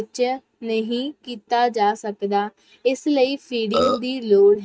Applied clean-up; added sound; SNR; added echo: neural mask model RNNoise.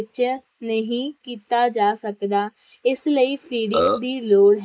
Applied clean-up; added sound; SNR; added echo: neural mask model Resemble Enhance denoiser.